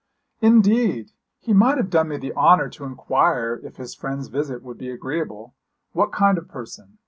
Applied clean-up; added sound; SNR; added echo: none; none; none; none.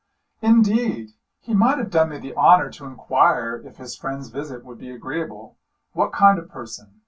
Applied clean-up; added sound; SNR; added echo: none; none; none; reverberation time 0.1 s.